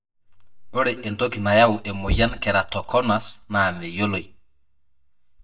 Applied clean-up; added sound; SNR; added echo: neural mask model DeepFilterNet 3.